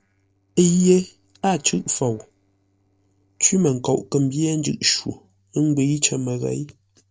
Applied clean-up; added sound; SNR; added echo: neural separator model SepFormer DNS4.